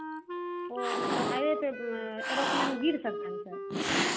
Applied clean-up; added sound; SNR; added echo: none; Cat + Wind instrument, woodwind instrument; -2 dB; none.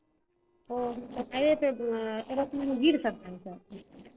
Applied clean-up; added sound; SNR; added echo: neural separator model SepFormer DNS4.